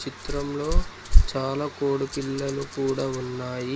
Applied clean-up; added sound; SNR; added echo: none; Rattle; -4 dB; none.